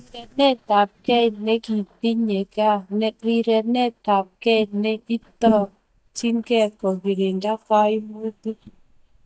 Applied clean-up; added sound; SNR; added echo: neural mask model DeepFilterNet 3.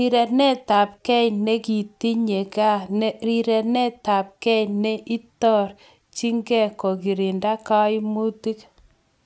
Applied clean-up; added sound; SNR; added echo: none; none; none; none.